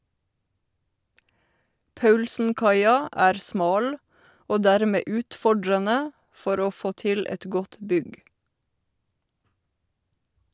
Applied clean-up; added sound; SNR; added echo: none; none; none; none.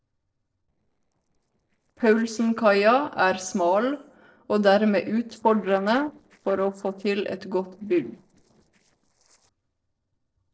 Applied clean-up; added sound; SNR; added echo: neural separator model SepFormer DNS4.